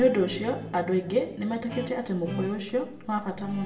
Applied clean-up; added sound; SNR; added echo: none; Guitar; 12 dB; reverberation time 0.6 s.